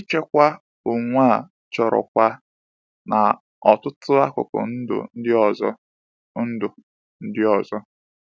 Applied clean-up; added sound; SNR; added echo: none; none; none; none.